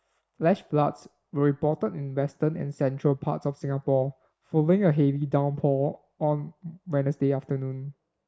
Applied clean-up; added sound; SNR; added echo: neural mask model Resemble Enhance denoiser.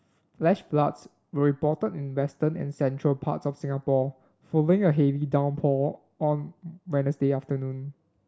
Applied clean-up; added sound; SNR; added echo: none; none; none; none.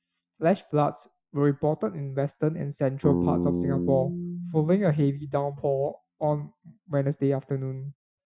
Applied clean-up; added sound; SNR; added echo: classical method Wiener filter.